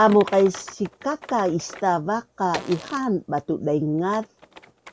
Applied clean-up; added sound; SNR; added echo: none; Typing + Fart; 18 dB; none.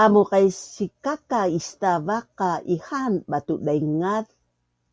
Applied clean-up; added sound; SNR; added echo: none; none; none; none.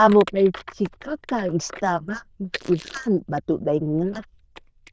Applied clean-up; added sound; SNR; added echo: neural diffusion model UNIVERSE++.